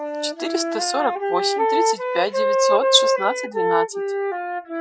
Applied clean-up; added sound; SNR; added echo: classical method Wiener filter.